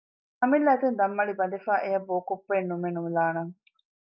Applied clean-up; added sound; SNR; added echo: none; none; none; none.